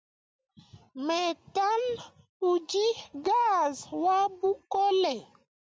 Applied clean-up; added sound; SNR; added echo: none; none; none; none.